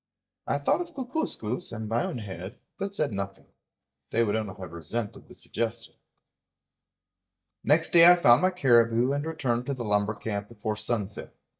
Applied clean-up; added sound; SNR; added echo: neural mask model DeepFilterNet 3.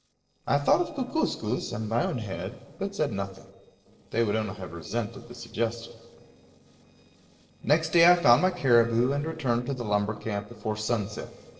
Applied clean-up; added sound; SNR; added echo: neural separator model SepFormer DNS4.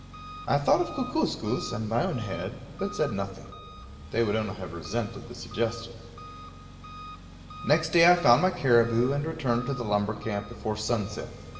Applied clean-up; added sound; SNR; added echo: none; Engine; 14 dB; reverberation time 2.2 s.